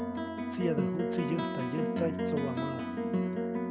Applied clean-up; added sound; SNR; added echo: none; Plucked string instrument; -4 dB; none.